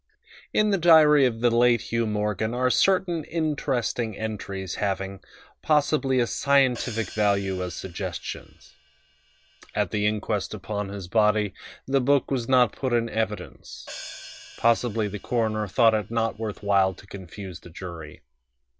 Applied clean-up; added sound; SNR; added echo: none; Hi-hat; 19 dB; none.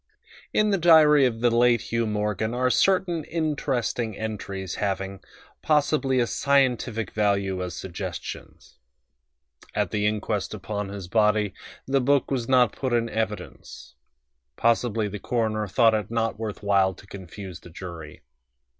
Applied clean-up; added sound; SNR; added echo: none; none; none; none.